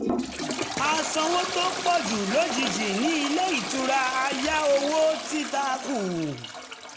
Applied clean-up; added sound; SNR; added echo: none; Toilet flush; 5 dB; none.